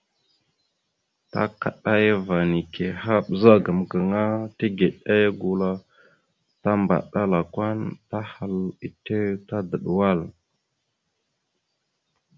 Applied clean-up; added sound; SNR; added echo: none; none; none; none.